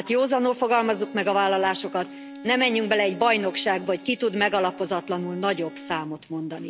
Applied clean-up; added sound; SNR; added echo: none; Bowed string instrument; 17 dB; none.